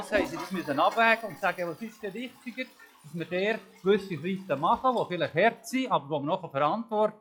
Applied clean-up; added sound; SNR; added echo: classical method log-MMSE.